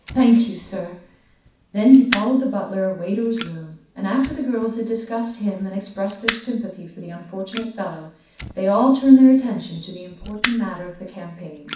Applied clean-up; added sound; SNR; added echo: none; Fire; 15 dB; reverberation time 0.6 s.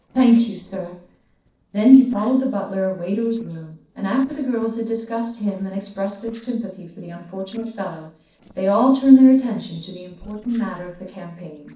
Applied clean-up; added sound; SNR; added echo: neural separator model SepFormer DNS4.